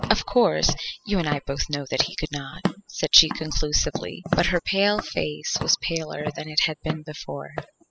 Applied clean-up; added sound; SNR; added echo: classical method spectral subtraction.